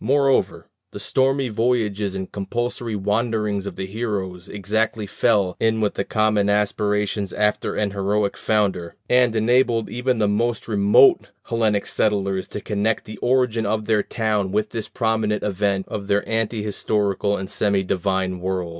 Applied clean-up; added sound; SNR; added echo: none; none; none; none.